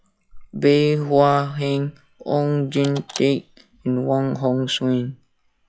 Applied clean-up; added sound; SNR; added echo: classical method log-MMSE.